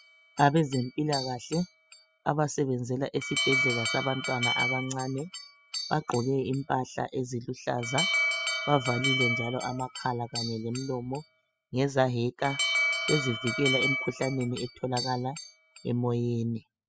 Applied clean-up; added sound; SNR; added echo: classical method spectral subtraction.